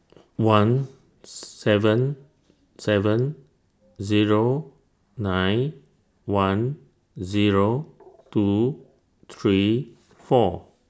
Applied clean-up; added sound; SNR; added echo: none; none; none; none.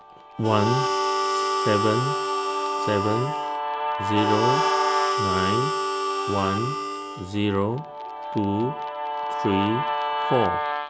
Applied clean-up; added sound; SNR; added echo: none; Harmonica + Guitar; -2 dB; none.